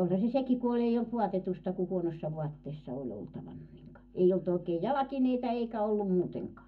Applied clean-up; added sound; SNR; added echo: none; none; none; reverberation time 0.3 s.